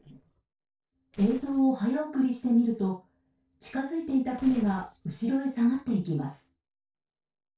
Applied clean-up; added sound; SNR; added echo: neural separator model SepFormer DNS4.